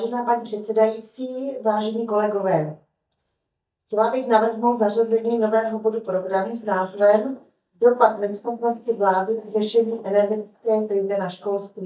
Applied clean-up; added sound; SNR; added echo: neural mask model DeepFilterNet 3.